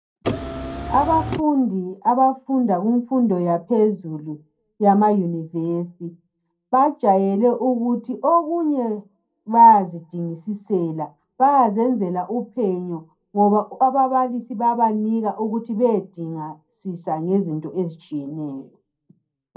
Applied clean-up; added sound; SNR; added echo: none; Car; 6 dB; reverberation time 0.2 s.